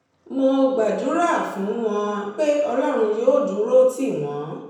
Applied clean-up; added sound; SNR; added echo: none; none; none; reverberation time 0.9 s.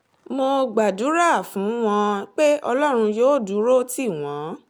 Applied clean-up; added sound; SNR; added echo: none; none; none; none.